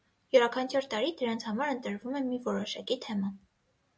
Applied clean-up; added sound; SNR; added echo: none; none; none; none.